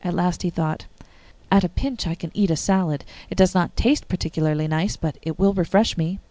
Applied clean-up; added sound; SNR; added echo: none; none; none; none.